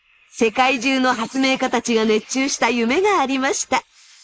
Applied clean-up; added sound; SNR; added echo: neural mask model Resemble Enhance denoiser.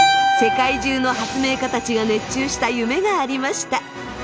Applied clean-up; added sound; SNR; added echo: none; Keyboard (musical); 2 dB; none.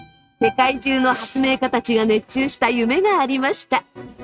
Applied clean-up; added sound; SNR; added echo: neural mask model RNNoise.